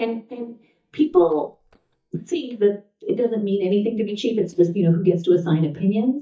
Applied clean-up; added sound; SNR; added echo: neural mask model DeepFilterNet 3.